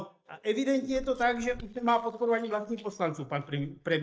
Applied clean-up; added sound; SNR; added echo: neural mask model DeepFilterNet 3.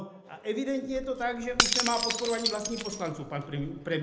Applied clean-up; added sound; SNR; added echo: none; Shatter / Crushing; 0 dB; reverberation time 0.7 s.